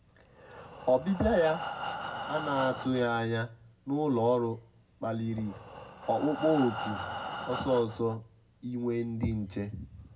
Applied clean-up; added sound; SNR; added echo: none; Breathing; 10 dB; reverberation time 0.4 s.